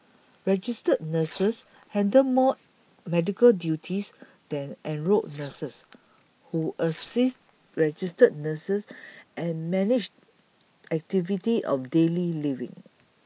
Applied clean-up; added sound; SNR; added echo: neural mask model Resemble Enhance denoiser.